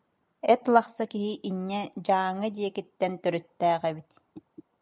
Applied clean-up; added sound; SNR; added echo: none; none; none; none.